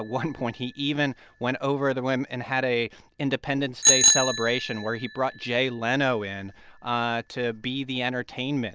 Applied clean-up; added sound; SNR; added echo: none; Bicycle bell; 3 dB; none.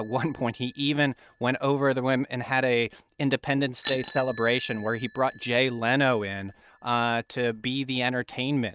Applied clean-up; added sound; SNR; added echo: neural mask model RNNoise.